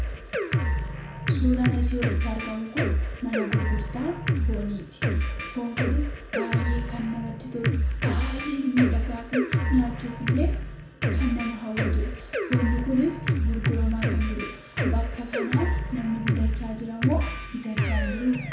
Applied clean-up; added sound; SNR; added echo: none; Drum kit; -3 dB; reverberation time 0.6 s.